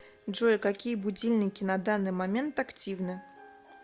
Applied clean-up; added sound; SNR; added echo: none; none; none; none.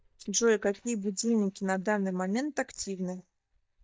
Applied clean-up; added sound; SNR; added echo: neural mask model DeepFilterNet 3.